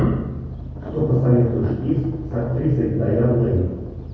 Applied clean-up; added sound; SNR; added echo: none; Thunder; 18 dB; reverberation time 1.3 s.